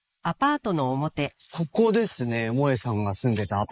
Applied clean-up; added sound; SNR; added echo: neural mask model Resemble Enhance denoiser.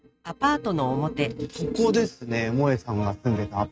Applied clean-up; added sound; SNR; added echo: neural mask model RNNoise.